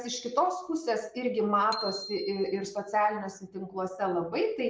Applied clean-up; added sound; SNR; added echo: none; Bicycle bell; 15 dB; none.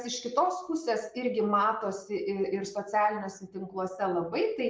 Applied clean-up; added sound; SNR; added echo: none; none; none; none.